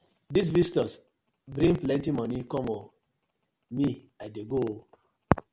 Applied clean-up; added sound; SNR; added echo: none; none; none; none.